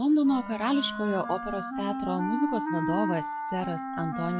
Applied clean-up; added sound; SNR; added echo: classical method log-MMSE.